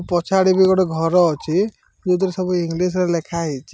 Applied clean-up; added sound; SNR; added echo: none; none; none; none.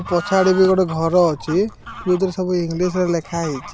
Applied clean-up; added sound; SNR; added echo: none; Bird / Fowl; 15 dB; none.